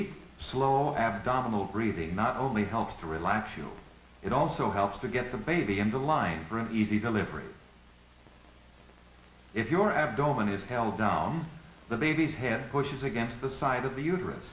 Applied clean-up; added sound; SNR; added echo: none; none; none; reverberation time 0.7 s.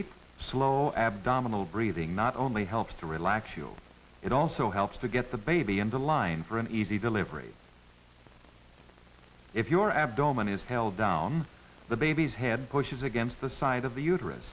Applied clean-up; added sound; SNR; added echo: none; none; none; none.